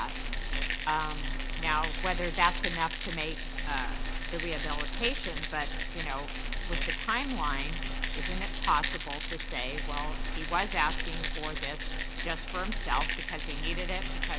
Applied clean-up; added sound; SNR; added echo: none; Rattle; -4 dB; none.